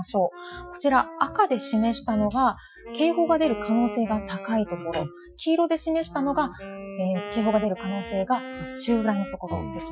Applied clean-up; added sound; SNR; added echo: classical method Wiener filter.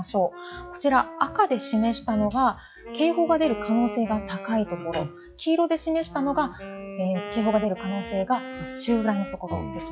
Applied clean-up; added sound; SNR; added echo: classical method log-MMSE.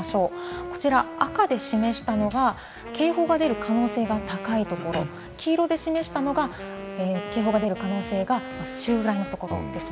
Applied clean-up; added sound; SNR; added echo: none; Wind instrument, woodwind instrument; 11 dB; none.